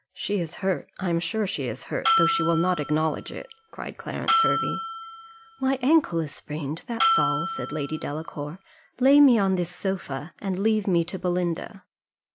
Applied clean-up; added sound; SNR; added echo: none; Bell; 2 dB; none.